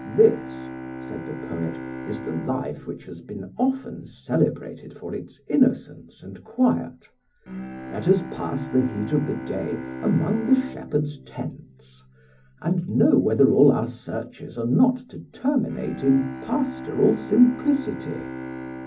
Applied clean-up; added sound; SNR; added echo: none; Bowed string instrument; 13 dB; reverberation time 0.4 s.